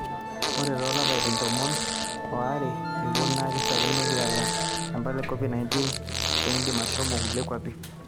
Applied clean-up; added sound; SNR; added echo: none; Musical instrument + Fart; -3 dB; none.